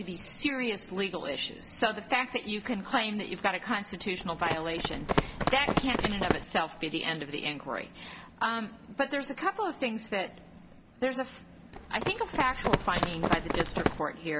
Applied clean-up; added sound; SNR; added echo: none; Run; -1 dB; none.